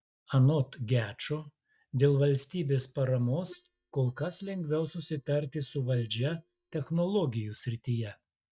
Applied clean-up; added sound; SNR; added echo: neural mask model DeepFilterNet 3.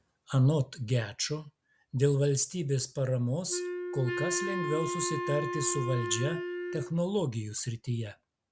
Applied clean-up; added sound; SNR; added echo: none; Wind instrument, woodwind instrument; 4 dB; none.